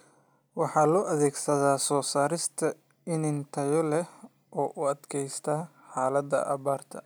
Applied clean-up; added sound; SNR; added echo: none; none; none; none.